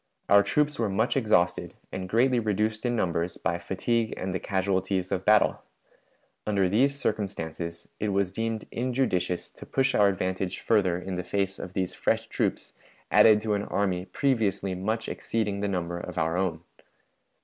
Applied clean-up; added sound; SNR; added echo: none; none; none; none.